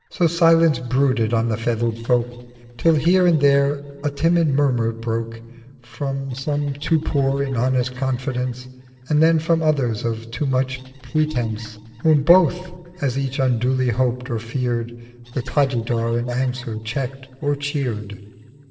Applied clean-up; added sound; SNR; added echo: neural separator model SepFormer DNS4.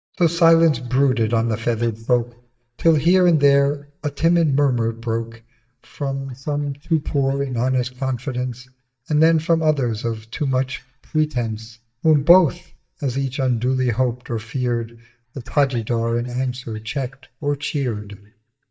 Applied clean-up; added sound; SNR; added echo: neural mask model DeepFilterNet 3.